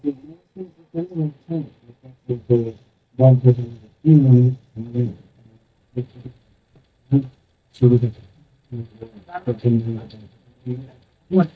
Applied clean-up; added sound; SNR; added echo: neural mask model DeepFilterNet 3.